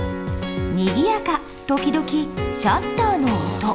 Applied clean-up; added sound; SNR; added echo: none; none; none; none.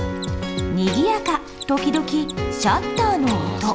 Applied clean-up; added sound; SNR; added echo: none; Mechanisms; 19 dB; none.